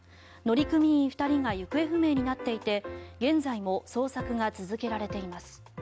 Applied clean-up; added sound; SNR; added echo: none; none; none; none.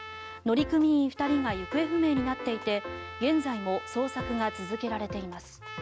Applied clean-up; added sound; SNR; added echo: none; Trumpet; 14 dB; none.